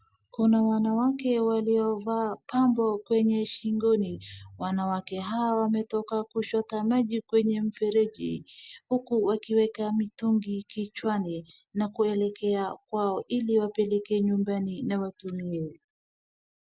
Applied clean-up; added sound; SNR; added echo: none; none; none; none.